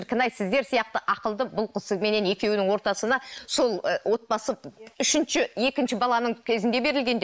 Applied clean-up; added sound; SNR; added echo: neural mask model Resemble Enhance denoiser.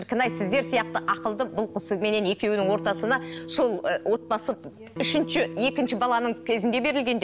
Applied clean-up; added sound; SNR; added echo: none; Electric guitar; 13 dB; none.